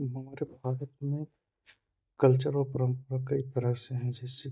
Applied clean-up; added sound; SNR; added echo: neural mask model DeepFilterNet 3.